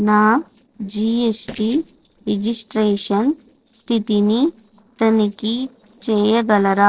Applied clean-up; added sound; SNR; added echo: neural separator model SepFormer DNS4.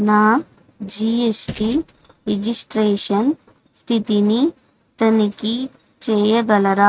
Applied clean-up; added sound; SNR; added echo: neural mask model RNNoise.